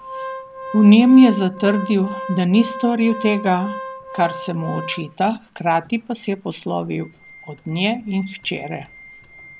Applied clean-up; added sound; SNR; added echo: none; Organ; 15 dB; none.